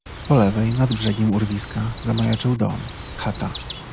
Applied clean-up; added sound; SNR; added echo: none; Chirp, tweet; 12 dB; none.